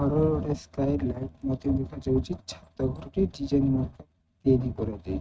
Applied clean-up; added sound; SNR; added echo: neural mask model RNNoise.